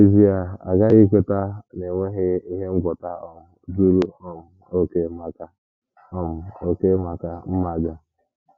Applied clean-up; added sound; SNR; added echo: none; none; none; none.